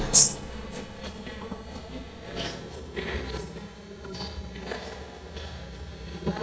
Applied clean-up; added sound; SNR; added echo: neural mask model DeepFilterNet 3.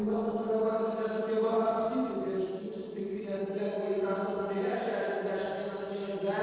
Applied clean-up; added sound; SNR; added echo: neural separator model SepFormer DNS4.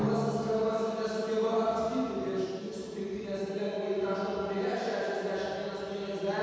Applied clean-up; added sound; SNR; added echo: none; Drum; 10 dB; reverberation time 2.1 s.